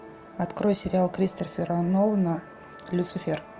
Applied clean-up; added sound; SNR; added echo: none; Musical instrument; 19 dB; none.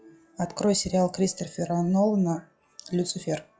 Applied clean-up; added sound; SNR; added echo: classical method log-MMSE.